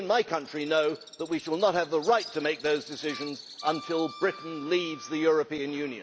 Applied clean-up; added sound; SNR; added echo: none; Wind instrument, woodwind instrument + Bird; 17 dB; none.